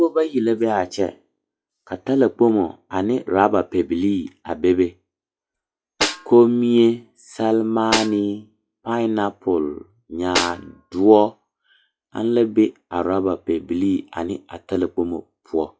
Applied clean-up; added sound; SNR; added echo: classical method log-MMSE.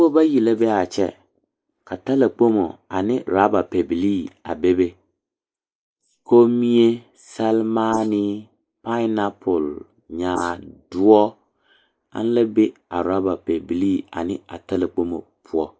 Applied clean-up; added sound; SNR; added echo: neural mask model Resemble Enhance denoiser.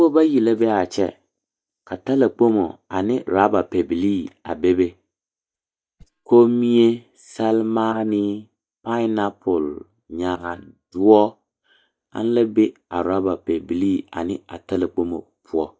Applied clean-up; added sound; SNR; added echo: neural mask model DeepFilterNet 3.